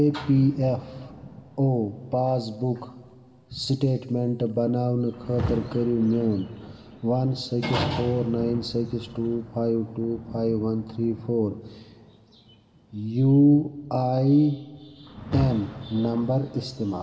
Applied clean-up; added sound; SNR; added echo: none; Rain; 15 dB; reverberation time 1.9 s.